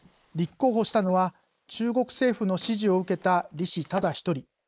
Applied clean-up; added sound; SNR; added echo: neural mask model Resemble Enhance denoiser.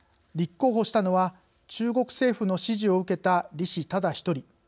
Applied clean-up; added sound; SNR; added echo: none; none; none; none.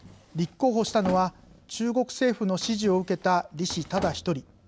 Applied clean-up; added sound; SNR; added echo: none; Drawer open or close; 16 dB; none.